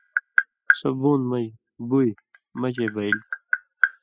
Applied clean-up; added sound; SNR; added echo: classical method spectral subtraction.